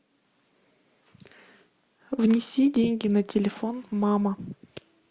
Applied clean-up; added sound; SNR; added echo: none; none; none; none.